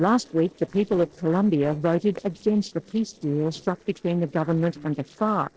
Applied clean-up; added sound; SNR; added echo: neural separator model SepFormer DNS4.